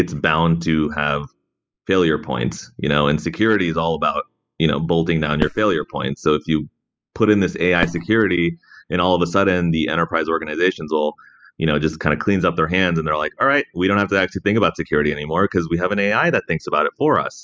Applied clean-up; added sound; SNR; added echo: classical method spectral subtraction.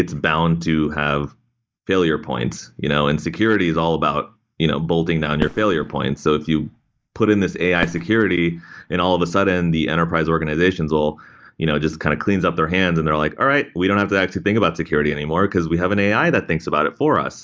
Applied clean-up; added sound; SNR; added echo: neural mask model DeepFilterNet 3.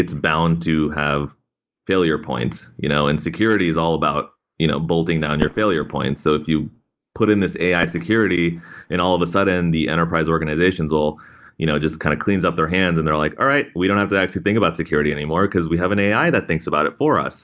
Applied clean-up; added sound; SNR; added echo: neural mask model Resemble Enhance denoiser.